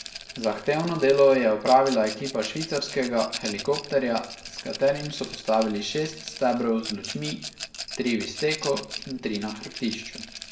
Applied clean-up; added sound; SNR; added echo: none; Rattle; 13 dB; reverberation time 0.7 s.